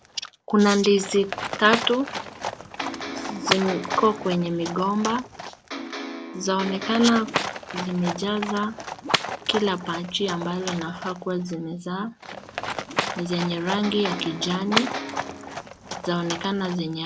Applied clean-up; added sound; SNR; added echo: none; Livestock, farm animals, working animals + Electric guitar; 6 dB; none.